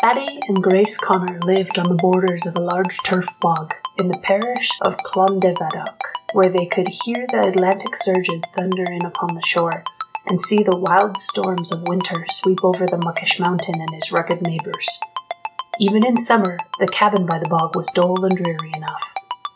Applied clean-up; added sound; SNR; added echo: none; Ringtone; 10 dB; none.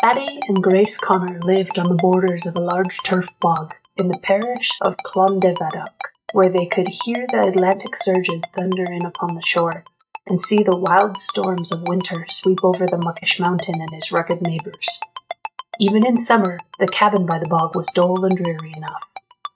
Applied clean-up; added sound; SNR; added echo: neural mask model RNNoise.